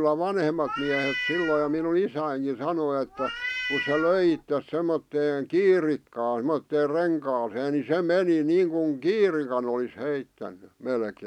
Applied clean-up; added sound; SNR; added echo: none; Meow; 7 dB; none.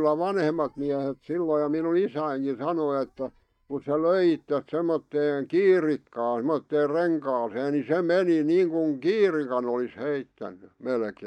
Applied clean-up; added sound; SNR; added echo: neural mask model DeepFilterNet 3.